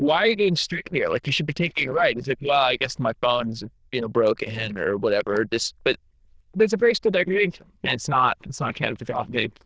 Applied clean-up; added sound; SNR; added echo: neural diffusion model UNIVERSE++.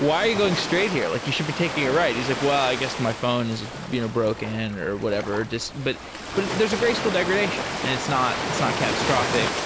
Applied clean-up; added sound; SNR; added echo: none; Ocean; 5 dB; none.